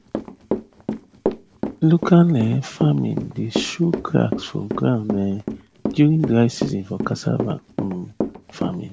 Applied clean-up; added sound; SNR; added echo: none; Walk, footsteps / Run; 7 dB; none.